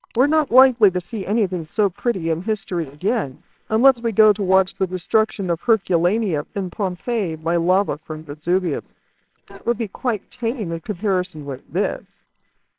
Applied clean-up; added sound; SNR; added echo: neural separator model SepFormer WHAMR!.